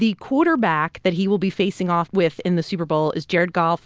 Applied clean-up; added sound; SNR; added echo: none; none; none; none.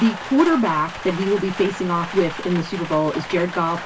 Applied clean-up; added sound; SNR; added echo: none; Rain; 12 dB; reverberation time 0.2 s.